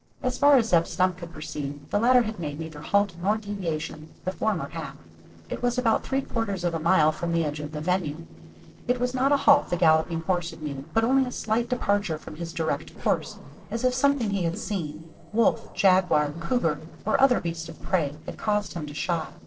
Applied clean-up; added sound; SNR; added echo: neural separator model SepFormer DNS4.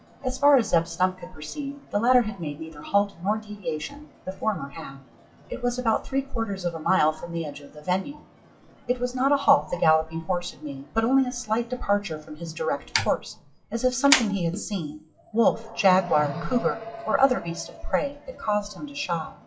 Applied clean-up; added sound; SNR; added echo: classical method WPE with log-MMSE.